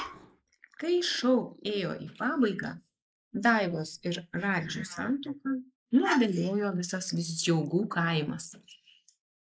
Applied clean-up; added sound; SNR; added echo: neural mask model Resemble Enhance denoiser.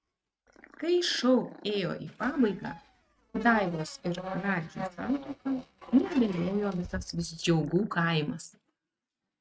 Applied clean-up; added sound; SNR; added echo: neural mask model RNNoise.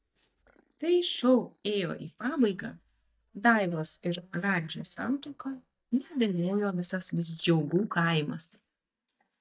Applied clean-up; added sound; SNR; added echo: neural mask model DeepFilterNet 3.